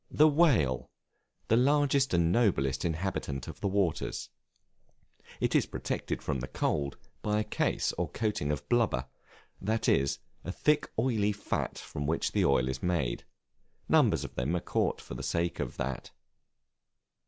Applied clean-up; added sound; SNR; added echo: none; none; none; none.